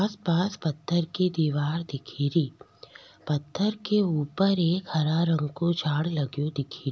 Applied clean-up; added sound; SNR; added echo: none; none; none; none.